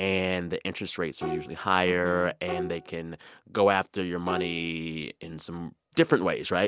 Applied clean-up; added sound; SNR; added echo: none; Bowed string instrument; 9 dB; none.